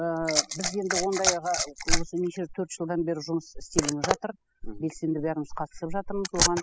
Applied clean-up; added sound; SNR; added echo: classical method spectral subtraction.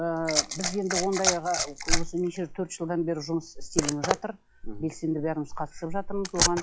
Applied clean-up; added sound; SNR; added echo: classical method log-MMSE.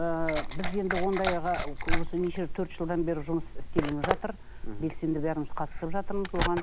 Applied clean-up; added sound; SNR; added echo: none; Liquid; -2 dB; none.